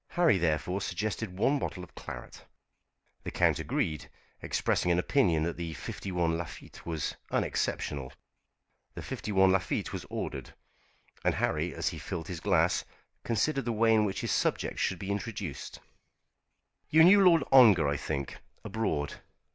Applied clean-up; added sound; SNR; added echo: none; none; none; none.